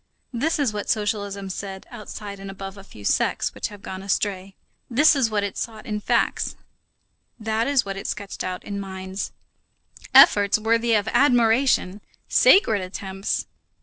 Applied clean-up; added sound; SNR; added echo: none; none; none; none.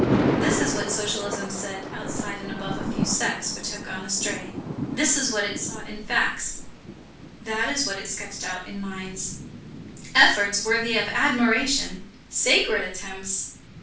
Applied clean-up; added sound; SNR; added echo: none; Thunder; 5 dB; reverberation time 0.3 s.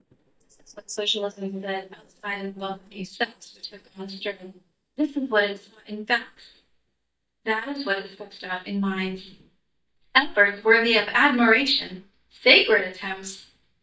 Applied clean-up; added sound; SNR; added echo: neural mask model DeepFilterNet 3.